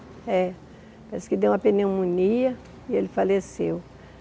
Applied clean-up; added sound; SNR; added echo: none; none; none; none.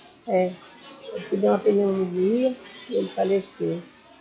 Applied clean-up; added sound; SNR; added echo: classical method log-MMSE.